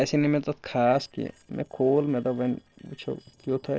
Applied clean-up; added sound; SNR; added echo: neural separator model SepFormer DNS4.